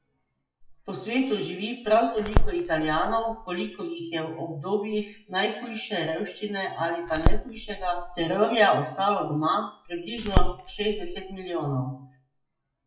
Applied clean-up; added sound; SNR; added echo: classical method WPE with log-MMSE.